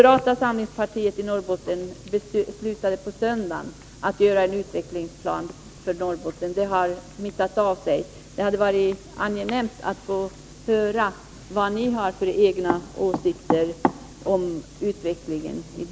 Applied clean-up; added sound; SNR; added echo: none; none; none; none.